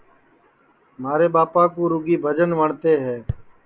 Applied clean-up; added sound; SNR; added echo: none; none; none; none.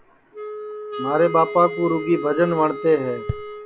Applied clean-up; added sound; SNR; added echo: none; Wind instrument, woodwind instrument; 10 dB; none.